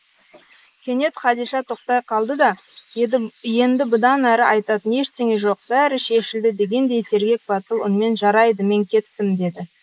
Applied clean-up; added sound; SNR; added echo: neural mask model Resemble Enhance denoiser.